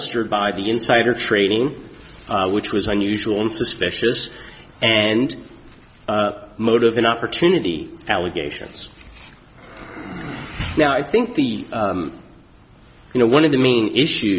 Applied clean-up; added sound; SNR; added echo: none; none; none; none.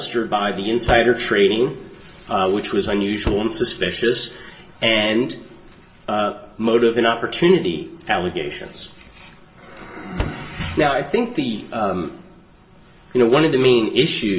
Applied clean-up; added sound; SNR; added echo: none; Slam; 13 dB; reverberation time 0.3 s.